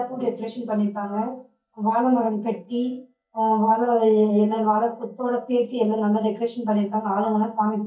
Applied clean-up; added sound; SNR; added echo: neural mask model DeepFilterNet 3.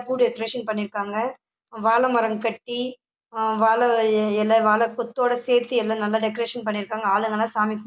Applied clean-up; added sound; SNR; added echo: none; none; none; none.